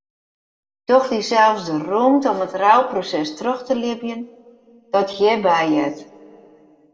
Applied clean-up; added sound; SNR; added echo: none; none; none; reverberation time 1.5 s.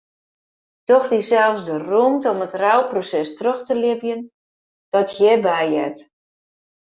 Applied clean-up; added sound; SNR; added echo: none; none; none; none.